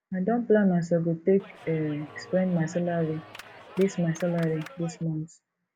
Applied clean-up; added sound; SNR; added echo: none; Clapping; 19 dB; none.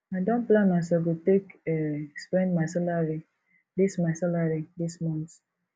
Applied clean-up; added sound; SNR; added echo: none; none; none; none.